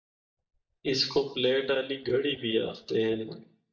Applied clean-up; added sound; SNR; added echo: neural mask model DeepFilterNet 3.